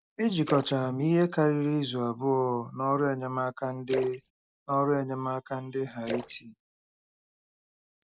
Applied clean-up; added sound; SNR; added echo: none; Splash, splatter; 14 dB; none.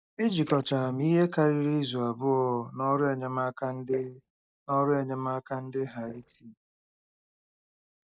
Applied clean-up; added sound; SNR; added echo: neural mask model DeepFilterNet 3.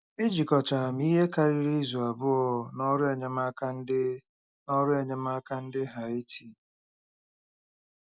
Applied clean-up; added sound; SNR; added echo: none; none; none; none.